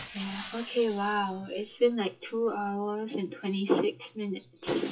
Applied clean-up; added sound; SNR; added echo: classical method WPE with log-MMSE.